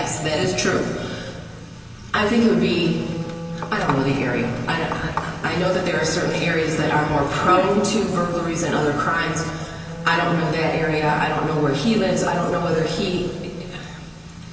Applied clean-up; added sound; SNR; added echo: none; Wind instrument, woodwind instrument; 15 dB; reverberation time 2.4 s.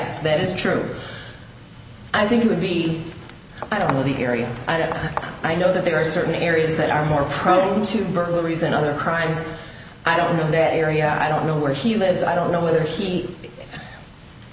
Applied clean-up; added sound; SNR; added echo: none; none; none; none.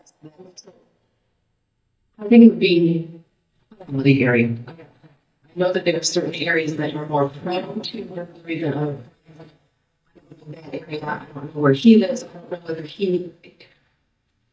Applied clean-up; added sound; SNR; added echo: neural mask model DeepFilterNet 3.